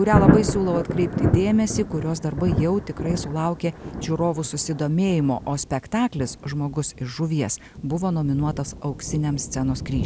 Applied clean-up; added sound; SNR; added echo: none; Thunder; 3 dB; none.